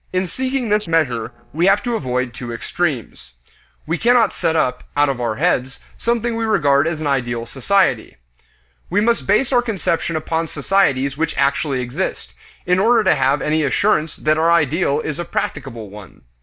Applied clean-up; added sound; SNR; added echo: neural separator model SepFormer DNS4.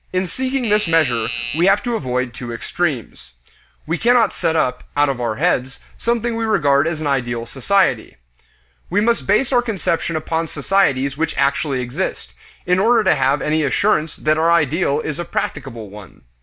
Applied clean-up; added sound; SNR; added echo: none; Doorbell; 5 dB; none.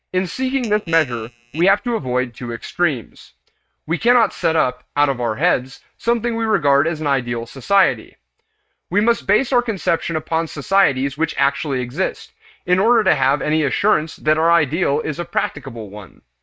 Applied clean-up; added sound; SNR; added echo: neural mask model RNNoise.